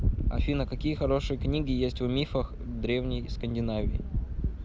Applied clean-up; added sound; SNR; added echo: none; none; none; none.